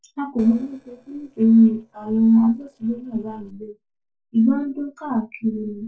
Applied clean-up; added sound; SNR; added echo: neural separator model SepFormer DNS4.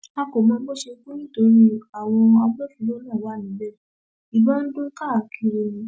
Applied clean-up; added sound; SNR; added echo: none; none; none; none.